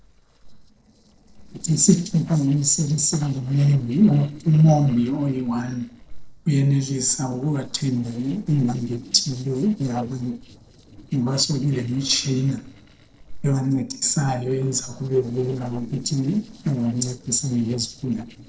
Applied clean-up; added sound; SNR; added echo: neural separator model SepFormer DNS4.